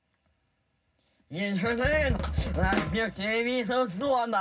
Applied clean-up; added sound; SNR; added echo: none; Drum kit; 3 dB; reverberation time 0.4 s.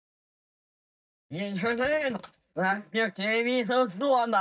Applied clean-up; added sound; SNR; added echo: neural mask model DeepFilterNet 3.